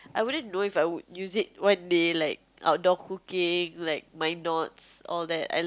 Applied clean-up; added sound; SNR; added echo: none; none; none; none.